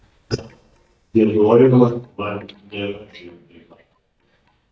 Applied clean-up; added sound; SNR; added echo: neural mask model DeepFilterNet 3.